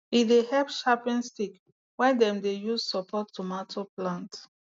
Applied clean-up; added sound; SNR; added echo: none; none; none; none.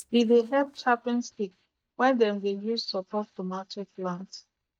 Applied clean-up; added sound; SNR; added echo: neural mask model DeepFilterNet 3.